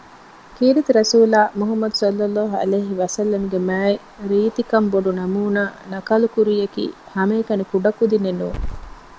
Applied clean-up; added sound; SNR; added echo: none; Growling / Hiss; 19 dB; none.